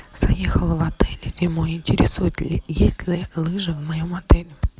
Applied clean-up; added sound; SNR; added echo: none; none; none; none.